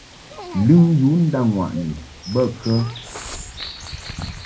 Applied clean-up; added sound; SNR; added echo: none; Bird vocalization, bird call, bird song; 15 dB; reverberation time 0.3 s.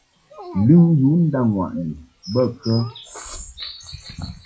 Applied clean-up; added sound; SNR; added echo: classical method WPE with log-MMSE.